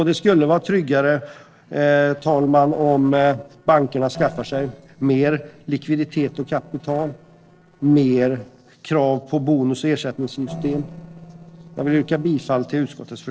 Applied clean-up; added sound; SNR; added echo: neural separator model SepFormer DNS4.